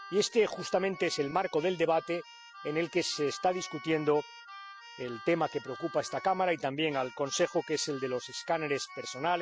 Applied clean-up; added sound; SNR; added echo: classical method spectral subtraction.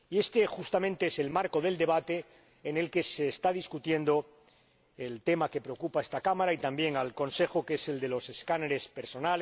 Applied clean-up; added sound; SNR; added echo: none; none; none; none.